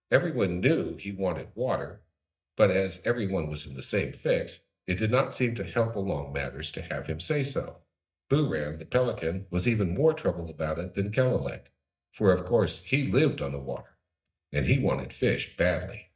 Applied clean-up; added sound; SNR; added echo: neural mask model DeepFilterNet 3.